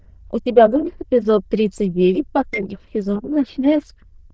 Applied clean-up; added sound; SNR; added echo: neural diffusion model UNIVERSE++.